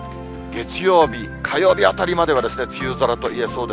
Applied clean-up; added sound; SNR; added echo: none; none; none; none.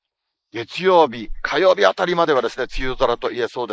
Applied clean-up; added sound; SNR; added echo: neural mask model Resemble Enhance denoiser.